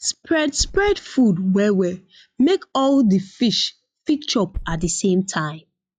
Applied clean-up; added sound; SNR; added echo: classical method log-MMSE.